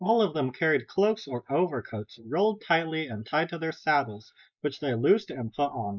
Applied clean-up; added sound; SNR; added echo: neural mask model Resemble Enhance denoiser.